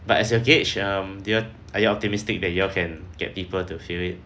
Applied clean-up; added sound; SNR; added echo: none; none; none; none.